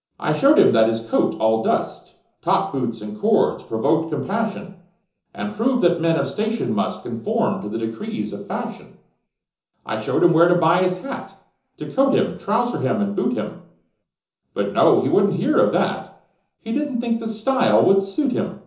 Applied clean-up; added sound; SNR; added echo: none; none; none; reverberation time 0.6 s.